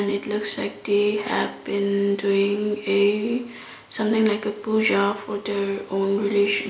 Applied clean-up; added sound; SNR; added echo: none; none; none; none.